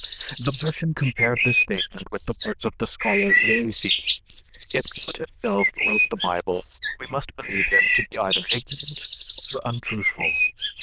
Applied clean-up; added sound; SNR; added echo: neural diffusion model UNIVERSE++.